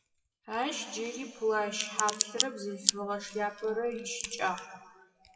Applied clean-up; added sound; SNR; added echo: classical method WPE with log-MMSE.